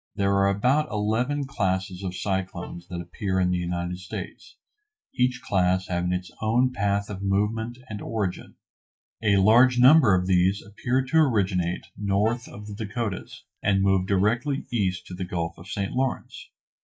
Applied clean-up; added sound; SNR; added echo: neural mask model DeepFilterNet 3.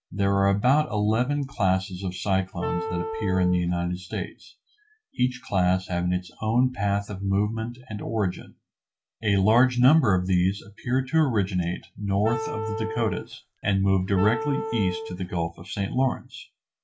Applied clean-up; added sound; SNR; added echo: none; Wind instrument, woodwind instrument; 7 dB; reverberation time 0.2 s.